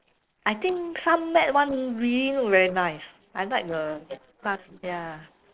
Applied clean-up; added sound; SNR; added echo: neural separator model SepFormer DNS4.